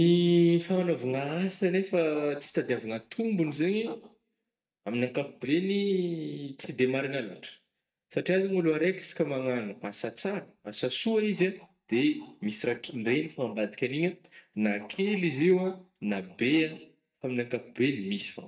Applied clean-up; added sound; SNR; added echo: neural mask model DeepFilterNet 3.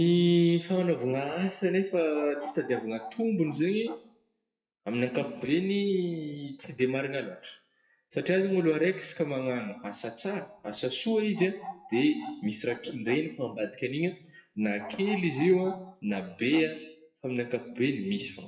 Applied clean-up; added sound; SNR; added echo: classical method WPE with log-MMSE.